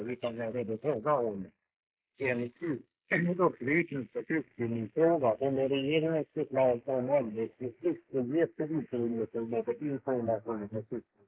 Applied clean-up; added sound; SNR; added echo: neural mask model Resemble Enhance denoiser.